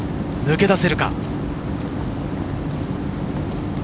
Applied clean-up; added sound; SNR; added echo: none; none; none; none.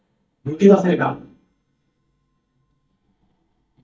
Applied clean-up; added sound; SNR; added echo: neural mask model DeepFilterNet 3.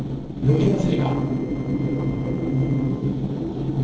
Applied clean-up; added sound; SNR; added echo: neural separator model SepFormer DNS4.